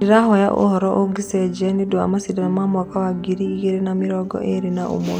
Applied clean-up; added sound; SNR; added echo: none; Guitar; 15 dB; none.